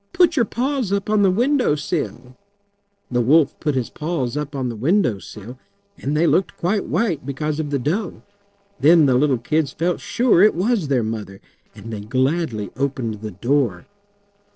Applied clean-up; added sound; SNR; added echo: neural separator model SepFormer DNS4.